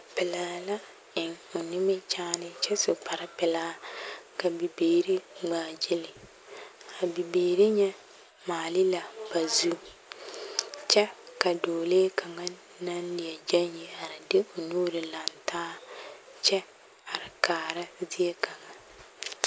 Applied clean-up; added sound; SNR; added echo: none; none; none; none.